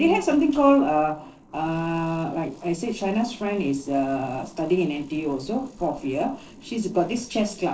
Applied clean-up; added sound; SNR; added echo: neural separator model SepFormer DNS4.